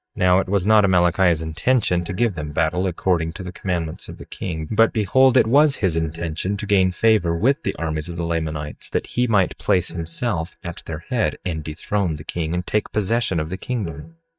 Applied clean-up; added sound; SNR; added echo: neural mask model DeepFilterNet 3.